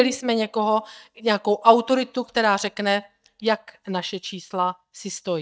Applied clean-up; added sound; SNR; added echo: neural mask model DeepFilterNet 3.